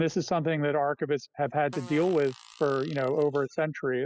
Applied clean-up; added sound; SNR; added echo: classical method spectral subtraction.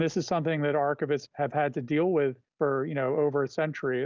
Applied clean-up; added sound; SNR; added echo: none; none; none; none.